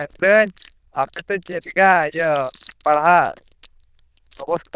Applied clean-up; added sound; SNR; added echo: neural diffusion model UNIVERSE++.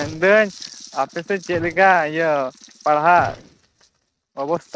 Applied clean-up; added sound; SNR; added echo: neural mask model RNNoise.